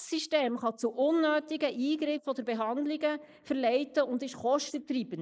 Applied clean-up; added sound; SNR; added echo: neural mask model Resemble Enhance denoiser.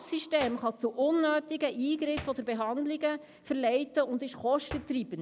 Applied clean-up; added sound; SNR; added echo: none; Hands; 19 dB; none.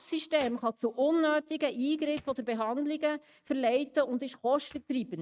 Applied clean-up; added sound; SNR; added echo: neural mask model RNNoise.